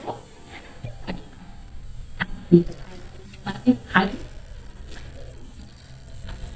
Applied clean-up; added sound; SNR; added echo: neural mask model DeepFilterNet 3.